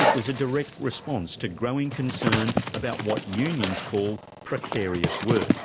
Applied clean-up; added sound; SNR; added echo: none; Dog; 1 dB; none.